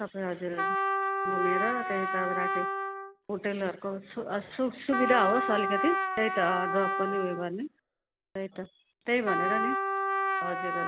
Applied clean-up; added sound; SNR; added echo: none; Trumpet; 0 dB; none.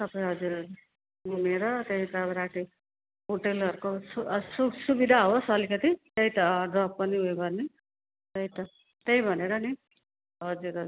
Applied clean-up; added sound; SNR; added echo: none; none; none; none.